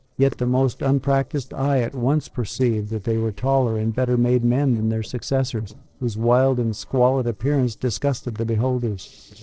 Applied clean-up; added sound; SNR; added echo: neural separator model SepFormer DNS4.